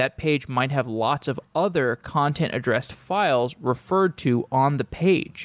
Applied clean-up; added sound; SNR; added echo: none; none; none; none.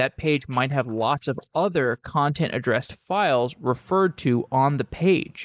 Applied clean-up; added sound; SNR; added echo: neural mask model Resemble Enhance denoiser.